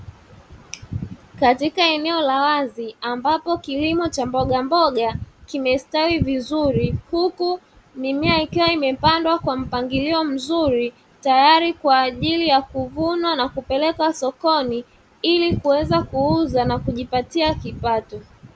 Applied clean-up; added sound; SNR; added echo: none; none; none; none.